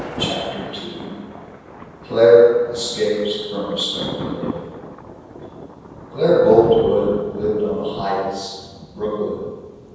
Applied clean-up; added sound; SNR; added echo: none; Thunder; 12 dB; reverberation time 1.2 s.